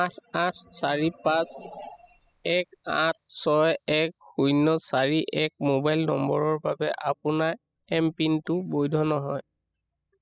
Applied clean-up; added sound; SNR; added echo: classical method spectral subtraction.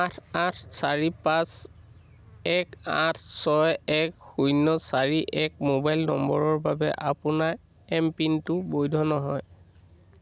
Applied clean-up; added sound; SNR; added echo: none; none; none; none.